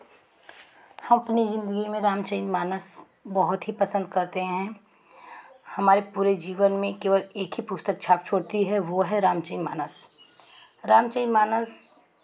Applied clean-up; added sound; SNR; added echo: none; none; none; none.